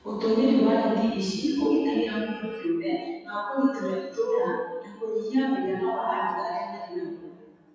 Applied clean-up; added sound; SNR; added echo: classical method WPE with log-MMSE.